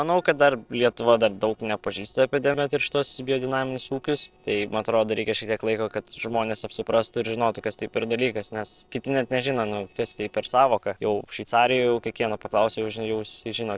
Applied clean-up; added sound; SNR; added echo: neural separator model SepFormer DNS4.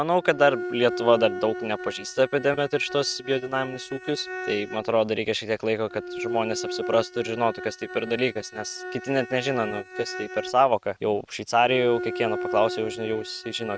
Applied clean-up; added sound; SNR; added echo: neural mask model RNNoise.